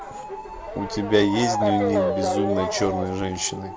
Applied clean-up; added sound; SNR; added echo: none; Motor vehicle (road) / Siren; 1 dB; none.